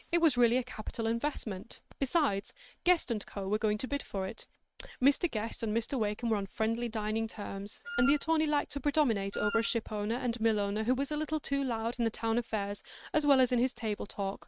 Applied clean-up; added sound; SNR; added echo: neural mask model RNNoise.